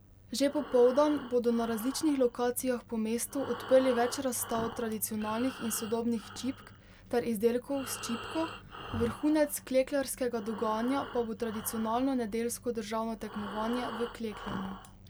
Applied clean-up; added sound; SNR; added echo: none; Breathing; 14 dB; none.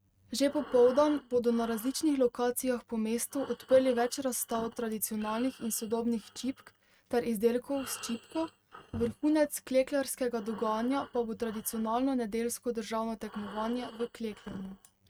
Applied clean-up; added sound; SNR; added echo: neural mask model RNNoise.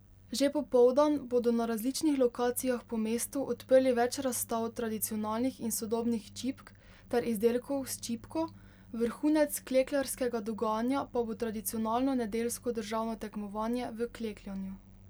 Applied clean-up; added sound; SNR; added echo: none; none; none; none.